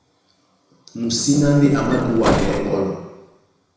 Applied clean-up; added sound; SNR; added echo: none; Bus; 5 dB; reverberation time 1.0 s.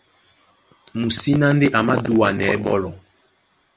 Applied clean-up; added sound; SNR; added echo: none; none; none; none.